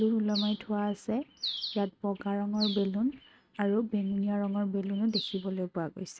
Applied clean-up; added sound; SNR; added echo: neural mask model RNNoise.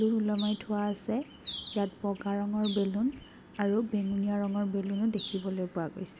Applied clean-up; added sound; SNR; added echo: none; Bird; 12 dB; none.